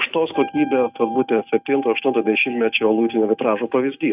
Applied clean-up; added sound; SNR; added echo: neural mask model RNNoise.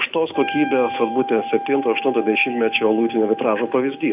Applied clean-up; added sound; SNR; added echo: none; Wind instrument, woodwind instrument; 10 dB; none.